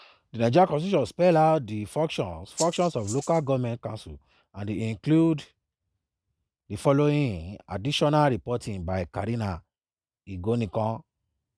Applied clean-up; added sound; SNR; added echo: neural mask model RNNoise.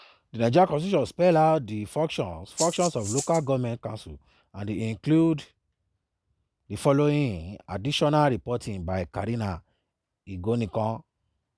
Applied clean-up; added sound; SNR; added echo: none; Rattle (instrument); 8 dB; none.